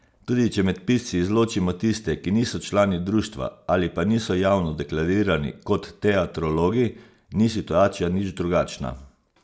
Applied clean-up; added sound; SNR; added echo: none; none; none; none.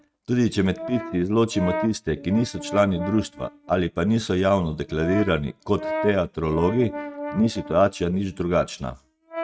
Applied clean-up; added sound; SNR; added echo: neural mask model RNNoise.